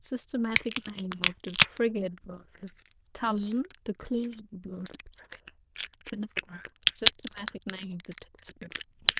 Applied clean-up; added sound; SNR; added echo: neural diffusion model UNIVERSE++.